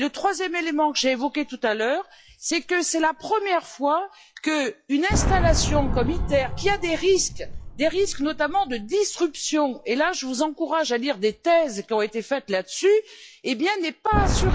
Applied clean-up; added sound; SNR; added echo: classical method log-MMSE.